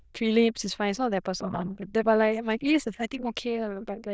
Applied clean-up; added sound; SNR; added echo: neural diffusion model UNIVERSE++.